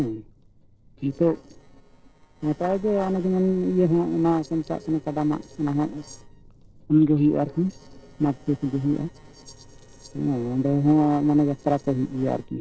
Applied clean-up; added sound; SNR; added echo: neural separator model SepFormer DNS4.